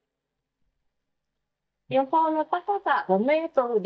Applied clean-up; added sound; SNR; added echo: neural mask model DeepFilterNet 3.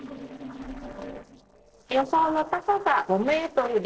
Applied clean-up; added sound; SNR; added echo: neural separator model SepFormer DNS4.